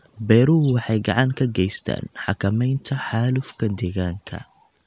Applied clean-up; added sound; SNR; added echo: none; none; none; none.